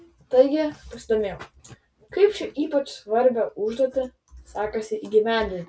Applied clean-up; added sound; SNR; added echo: none; none; none; none.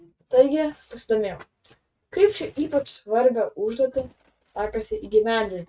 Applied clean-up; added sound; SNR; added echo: neural mask model RNNoise.